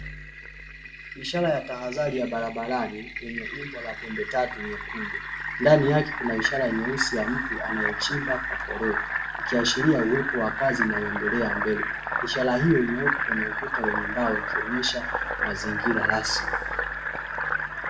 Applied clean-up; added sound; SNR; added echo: none; Fill (with liquid); 2 dB; reverberation time 0.5 s.